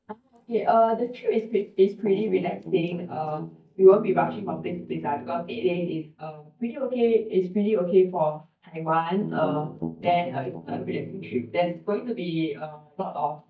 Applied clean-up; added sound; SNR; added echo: neural mask model DeepFilterNet 3.